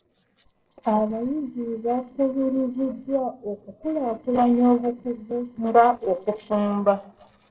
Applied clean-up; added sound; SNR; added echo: neural separator model SepFormer DNS4.